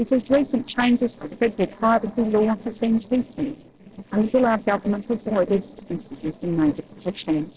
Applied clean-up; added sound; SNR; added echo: neural separator model SepFormer DNS4.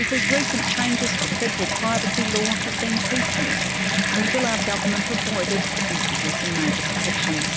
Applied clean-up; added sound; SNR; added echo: none; Bathtub (filling or washing) / Water tap, faucet; -4 dB; none.